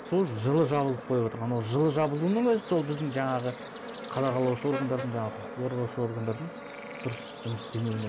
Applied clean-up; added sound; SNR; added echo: none; Bird / Insect; 9 dB; none.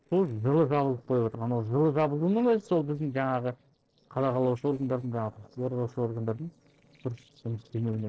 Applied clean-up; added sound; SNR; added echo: neural separator model SepFormer DNS4.